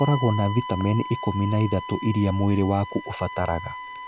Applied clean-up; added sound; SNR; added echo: none; Bowed string instrument; 10 dB; none.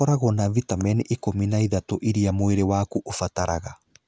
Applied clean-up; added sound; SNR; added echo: none; none; none; none.